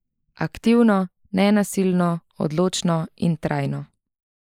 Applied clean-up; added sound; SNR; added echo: neural mask model Resemble Enhance denoiser.